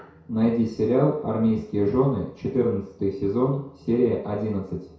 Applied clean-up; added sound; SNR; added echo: none; none; none; reverberation time 0.6 s.